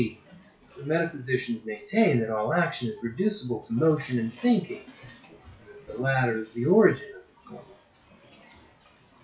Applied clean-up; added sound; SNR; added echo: classical method WPE with log-MMSE.